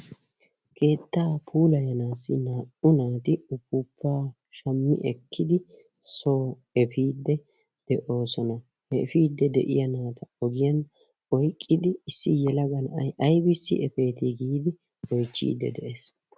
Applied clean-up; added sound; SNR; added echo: none; none; none; none.